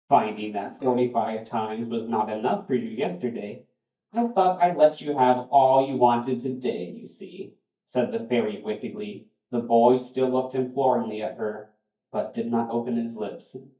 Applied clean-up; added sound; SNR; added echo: neural mask model DeepFilterNet 3.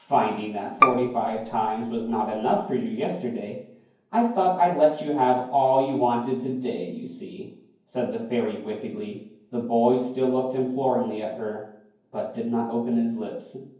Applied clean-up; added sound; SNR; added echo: none; Bowed string instrument; 2 dB; reverberation time 0.9 s.